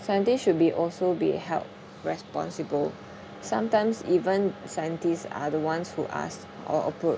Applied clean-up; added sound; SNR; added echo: none; none; none; none.